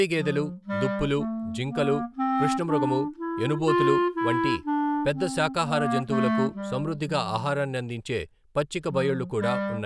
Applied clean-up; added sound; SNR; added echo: none; Wind instrument, woodwind instrument; 1 dB; none.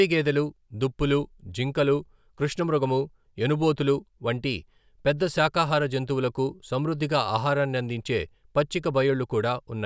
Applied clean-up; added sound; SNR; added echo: none; none; none; none.